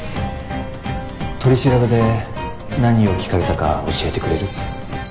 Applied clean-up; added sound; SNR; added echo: none; none; none; none.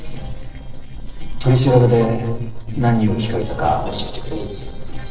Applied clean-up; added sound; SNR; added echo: neural separator model SepFormer DNS4.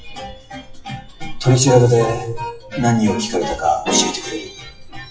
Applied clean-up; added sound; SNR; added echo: classical method WPE with log-MMSE.